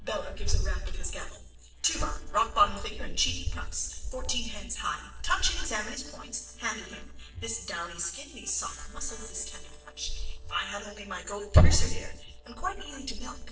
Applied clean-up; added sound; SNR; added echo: neural separator model SepFormer DNS4.